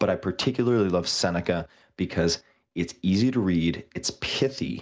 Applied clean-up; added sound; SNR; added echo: none; none; none; none.